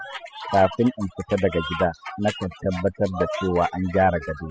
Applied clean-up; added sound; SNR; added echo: classical method spectral subtraction.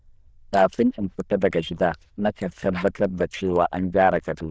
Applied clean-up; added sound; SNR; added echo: neural diffusion model UNIVERSE++.